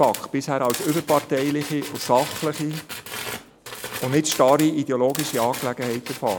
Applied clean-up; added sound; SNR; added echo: none; Tools; 12 dB; none.